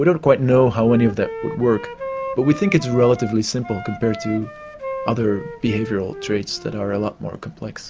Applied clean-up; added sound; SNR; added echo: none; Wind instrument, woodwind instrument; 13 dB; none.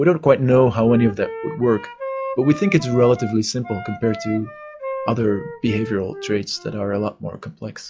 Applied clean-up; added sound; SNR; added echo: classical method log-MMSE.